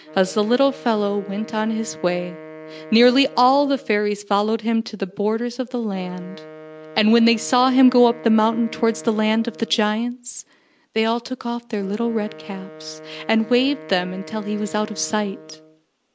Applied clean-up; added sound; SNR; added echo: none; Wind instrument, woodwind instrument; 19 dB; none.